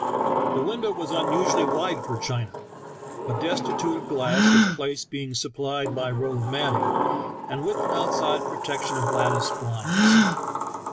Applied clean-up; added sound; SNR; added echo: none; Sliding door + Gasp; -4 dB; none.